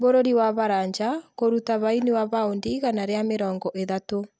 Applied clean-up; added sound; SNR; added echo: none; none; none; none.